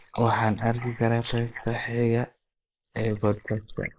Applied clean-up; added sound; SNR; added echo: neural mask model Resemble Enhance denoiser.